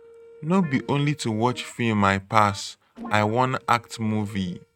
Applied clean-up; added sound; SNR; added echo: neural mask model RNNoise.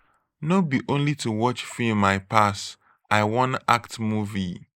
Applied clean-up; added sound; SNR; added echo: neural mask model Resemble Enhance denoiser.